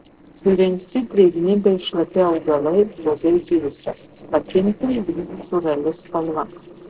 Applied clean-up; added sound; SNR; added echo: neural separator model SepFormer DNS4.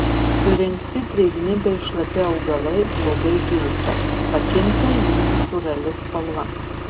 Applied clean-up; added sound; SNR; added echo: none; Accelerating, revving, vroom; -1 dB; reverberation time 1.4 s.